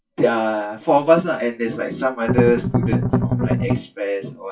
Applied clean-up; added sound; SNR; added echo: classical method WPE with log-MMSE.